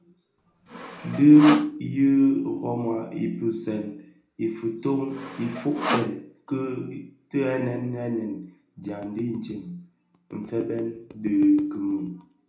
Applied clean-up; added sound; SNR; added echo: none; Sawing; 7 dB; reverberation time 0.3 s.